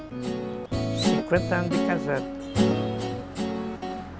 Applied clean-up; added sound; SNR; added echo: none; Guitar; -4 dB; none.